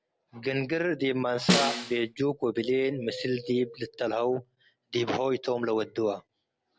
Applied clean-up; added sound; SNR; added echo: none; Snare drum; -1 dB; none.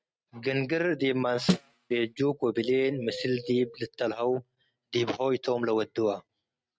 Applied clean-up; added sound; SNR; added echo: neural mask model RNNoise.